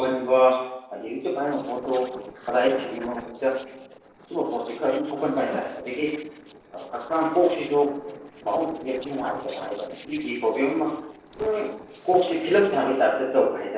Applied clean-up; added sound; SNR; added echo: neural separator model SepFormer DNS4.